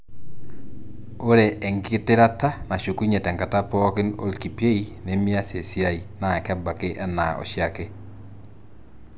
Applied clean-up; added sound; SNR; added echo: none; none; none; none.